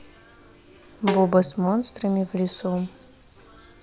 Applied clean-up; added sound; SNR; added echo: none; Snare drum; 8 dB; none.